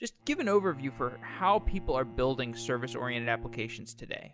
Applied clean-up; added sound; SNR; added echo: none; Bowed string instrument; 15 dB; none.